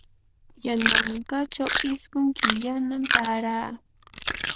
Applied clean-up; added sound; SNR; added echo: neural diffusion model UNIVERSE++.